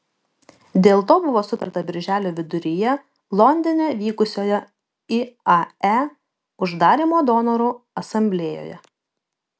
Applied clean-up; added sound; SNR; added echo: none; none; none; none.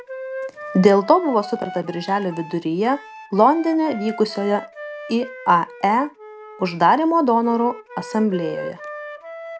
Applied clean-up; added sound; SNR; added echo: none; Wind instrument, woodwind instrument; 14 dB; none.